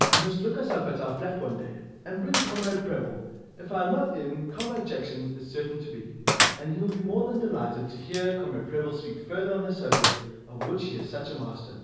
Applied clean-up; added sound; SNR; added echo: none; Gunshot, gunfire; 2 dB; reverberation time 1.1 s.